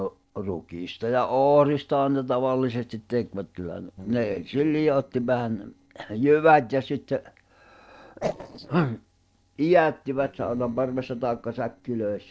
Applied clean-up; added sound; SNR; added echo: neural separator model SepFormer DNS4.